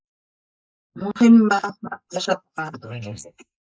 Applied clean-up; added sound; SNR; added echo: neural mask model Resemble Enhance denoiser.